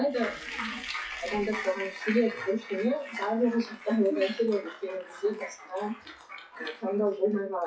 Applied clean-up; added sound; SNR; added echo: classical method WPE with log-MMSE.